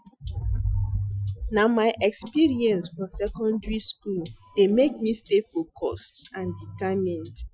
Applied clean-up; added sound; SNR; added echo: classical method Wiener filter.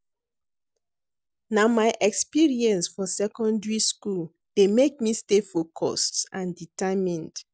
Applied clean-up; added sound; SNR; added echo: none; none; none; none.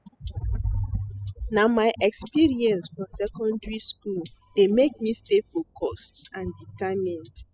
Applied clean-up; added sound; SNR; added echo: classical method spectral subtraction.